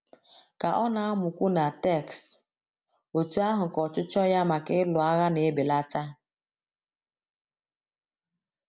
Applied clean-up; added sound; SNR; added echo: none; none; none; none.